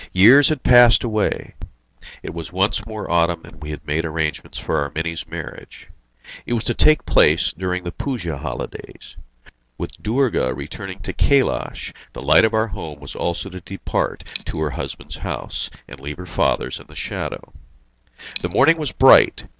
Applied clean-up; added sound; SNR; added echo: none; Coin (dropping); 12 dB; none.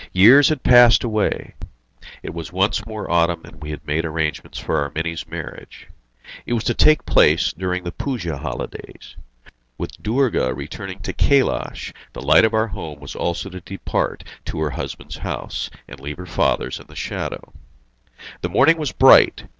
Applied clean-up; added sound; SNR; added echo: none; none; none; none.